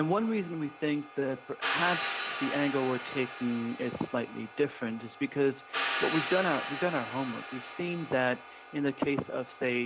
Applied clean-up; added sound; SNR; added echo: none; Hi-hat; 6 dB; none.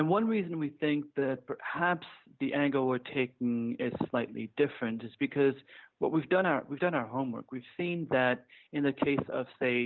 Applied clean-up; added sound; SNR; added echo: none; none; none; none.